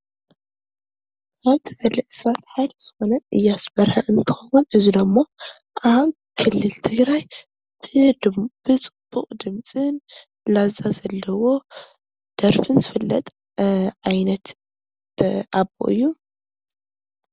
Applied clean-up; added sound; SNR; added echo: none; none; none; none.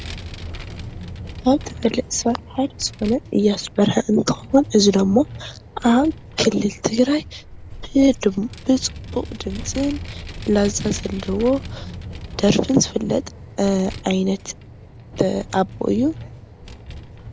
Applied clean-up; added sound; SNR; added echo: none; Vehicle; 13 dB; none.